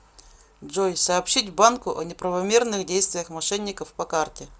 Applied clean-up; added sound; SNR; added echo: none; none; none; none.